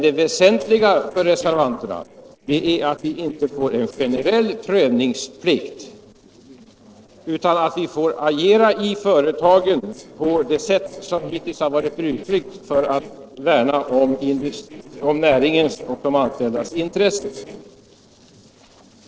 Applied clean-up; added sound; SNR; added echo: neural separator model SepFormer DNS4.